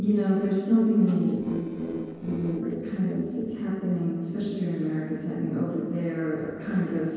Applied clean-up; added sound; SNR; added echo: neural separator model SepFormer DNS4.